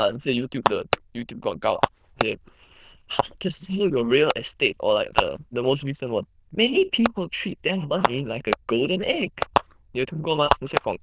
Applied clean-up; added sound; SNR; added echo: neural diffusion model UNIVERSE++.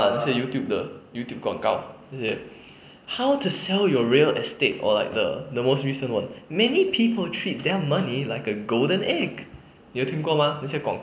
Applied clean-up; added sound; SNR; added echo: none; none; none; none.